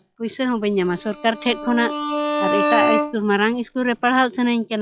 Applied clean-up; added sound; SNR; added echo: classical method log-MMSE.